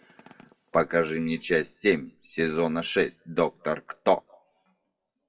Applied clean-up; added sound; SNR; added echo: classical method WPE with log-MMSE.